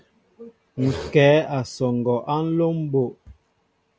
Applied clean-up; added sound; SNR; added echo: none; none; none; none.